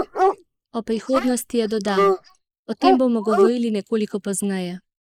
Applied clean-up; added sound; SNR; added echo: neural mask model Resemble Enhance denoiser.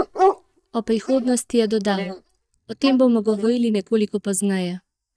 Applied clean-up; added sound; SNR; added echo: neural mask model DeepFilterNet 3.